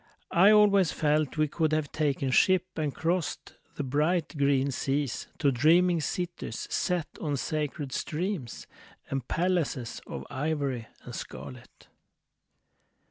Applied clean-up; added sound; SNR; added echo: none; none; none; none.